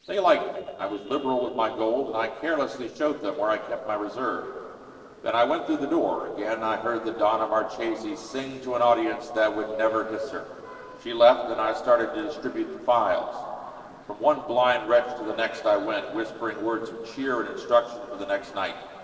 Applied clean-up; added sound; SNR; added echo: neural separator model SepFormer DNS4.